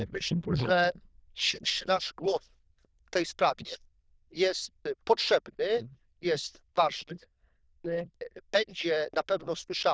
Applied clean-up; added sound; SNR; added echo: neural diffusion model UNIVERSE++.